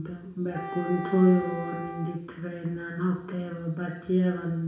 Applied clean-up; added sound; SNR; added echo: none; Wind instrument, woodwind instrument; 10 dB; reverberation time 0.7 s.